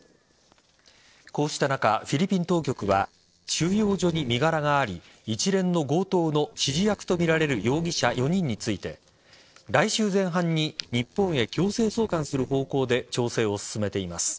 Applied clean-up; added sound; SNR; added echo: neural separator model SepFormer DNS4.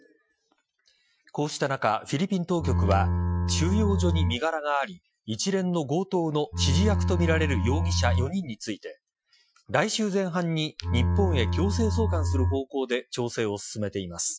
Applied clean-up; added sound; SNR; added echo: classical method Wiener filter.